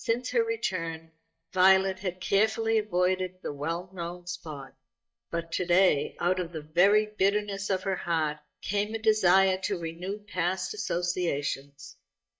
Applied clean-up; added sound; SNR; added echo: neural mask model DeepFilterNet 3.